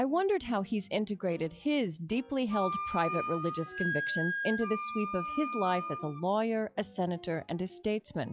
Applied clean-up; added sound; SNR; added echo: classical method log-MMSE.